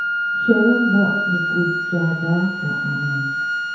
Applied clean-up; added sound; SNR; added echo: none; Wind instrument, woodwind instrument; 1 dB; reverberation time 1.0 s.